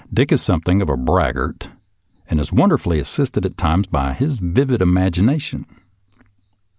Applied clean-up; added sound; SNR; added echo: none; none; none; none.